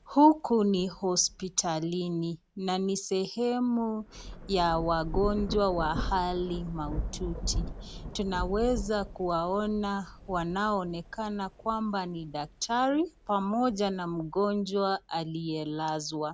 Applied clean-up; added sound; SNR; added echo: none; Thunder / Rain; 11 dB; none.